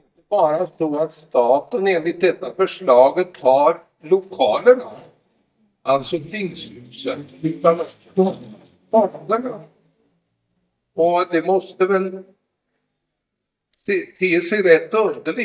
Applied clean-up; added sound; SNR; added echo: neural mask model DeepFilterNet 3.